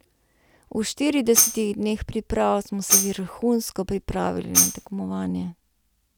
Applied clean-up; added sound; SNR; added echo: none; Tambourine; 0 dB; none.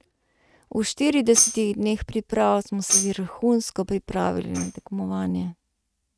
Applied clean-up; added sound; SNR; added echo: neural mask model RNNoise.